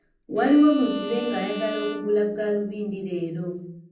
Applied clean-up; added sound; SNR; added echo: none; Bowed string instrument; 12 dB; reverberation time 0.6 s.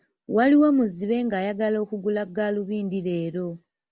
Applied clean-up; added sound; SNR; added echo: none; none; none; none.